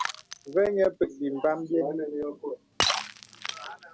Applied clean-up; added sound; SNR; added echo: none; Shatter; 6 dB; none.